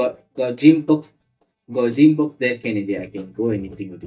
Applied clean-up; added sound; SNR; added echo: neural mask model DeepFilterNet 3.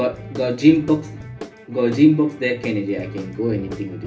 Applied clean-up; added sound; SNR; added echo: none; Guitar / Drum; 15 dB; reverberation time 0.3 s.